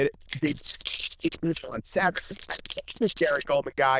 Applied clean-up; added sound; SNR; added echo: neural diffusion model UNIVERSE++.